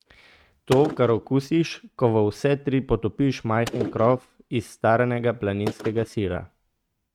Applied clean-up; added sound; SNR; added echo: neural mask model RNNoise.